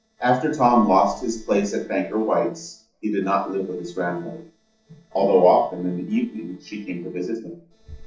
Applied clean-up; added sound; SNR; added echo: neural separator model SepFormer DNS4.